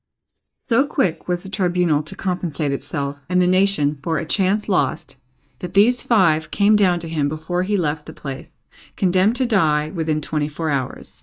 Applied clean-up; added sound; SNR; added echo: neural mask model DeepFilterNet 3.